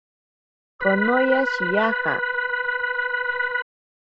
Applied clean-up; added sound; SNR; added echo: none; Organ; -2 dB; none.